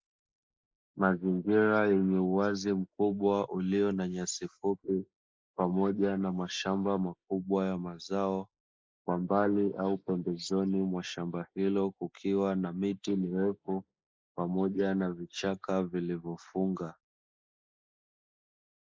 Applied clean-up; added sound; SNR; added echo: neural mask model Resemble Enhance denoiser.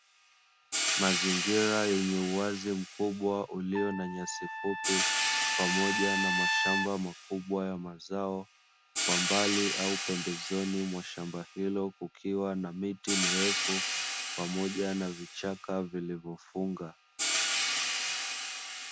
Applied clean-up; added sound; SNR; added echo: none; Hi-hat + Trumpet; 0 dB; none.